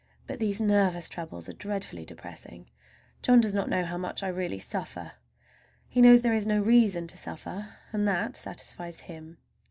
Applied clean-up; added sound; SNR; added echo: none; none; none; none.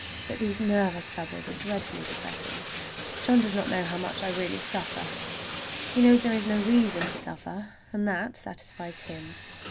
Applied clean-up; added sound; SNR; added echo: none; Bathtub (filling or washing); 6 dB; none.